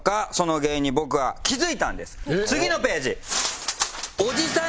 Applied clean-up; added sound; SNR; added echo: none; Wind; 15 dB; none.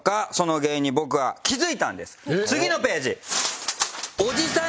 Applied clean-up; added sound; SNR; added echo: none; none; none; none.